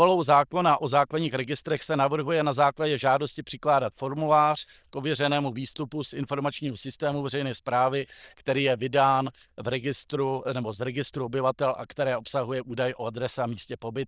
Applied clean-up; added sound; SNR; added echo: neural diffusion model UNIVERSE++.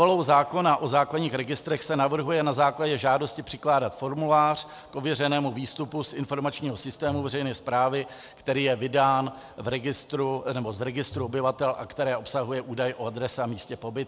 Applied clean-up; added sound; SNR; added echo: none; Bowed string instrument; 18 dB; none.